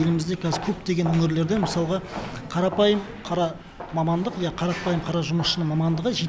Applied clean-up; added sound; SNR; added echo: none; none; none; none.